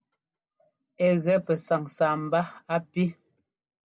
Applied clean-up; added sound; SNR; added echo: none; none; none; none.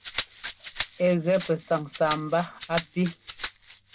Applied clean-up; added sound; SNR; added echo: none; Rattle (instrument); 11 dB; none.